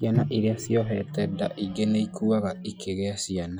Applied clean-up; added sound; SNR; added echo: classical method log-MMSE.